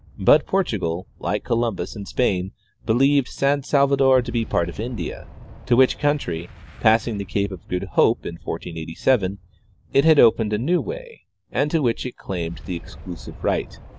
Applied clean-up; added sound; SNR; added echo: none; Boom; 20 dB; none.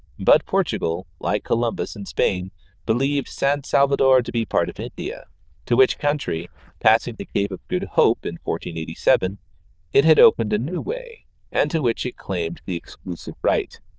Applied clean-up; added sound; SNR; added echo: neural diffusion model UNIVERSE++.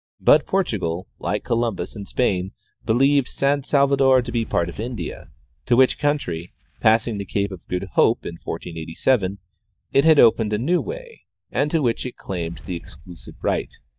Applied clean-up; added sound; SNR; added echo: neural mask model DeepFilterNet 3.